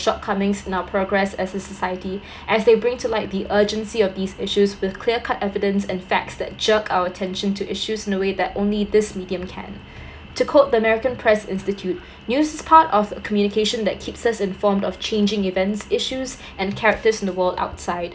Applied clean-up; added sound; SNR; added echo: none; none; none; none.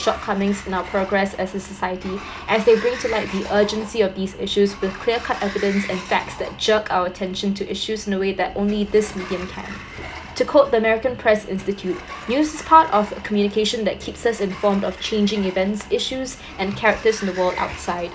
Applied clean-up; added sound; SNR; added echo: none; Sliding door; 16 dB; none.